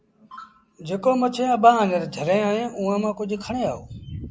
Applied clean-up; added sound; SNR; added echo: none; none; none; none.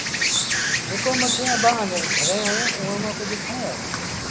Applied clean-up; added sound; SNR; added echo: none; Insect; -3 dB; none.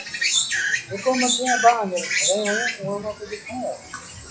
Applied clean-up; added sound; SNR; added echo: classical method log-MMSE.